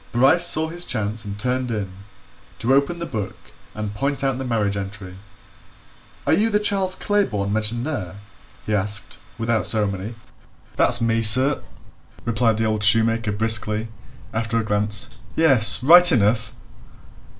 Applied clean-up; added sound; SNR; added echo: none; none; none; none.